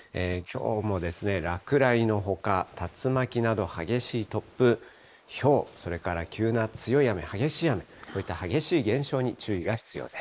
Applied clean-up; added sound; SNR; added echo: neural mask model Resemble Enhance denoiser.